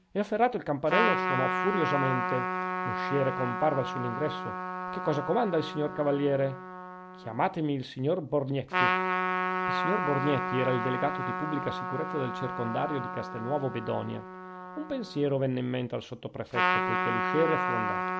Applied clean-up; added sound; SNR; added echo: none; Trumpet; 1 dB; none.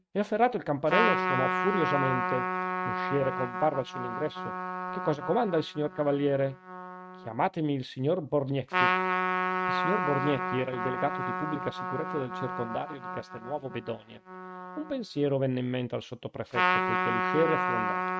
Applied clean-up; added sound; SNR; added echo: neural mask model RNNoise.